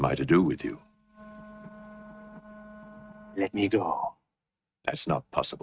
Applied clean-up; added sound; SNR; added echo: neural mask model RNNoise.